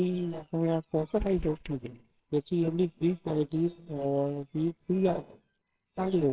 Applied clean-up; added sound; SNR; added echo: neural separator model SepFormer WHAMR!.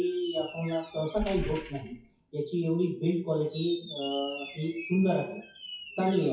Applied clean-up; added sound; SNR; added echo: classical method WPE with log-MMSE.